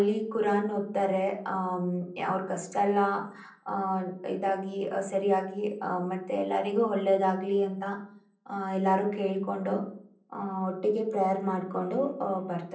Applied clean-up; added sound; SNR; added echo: none; none; none; reverberation time 0.6 s.